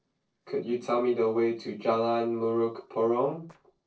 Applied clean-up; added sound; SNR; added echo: neural separator model SepFormer DNS4.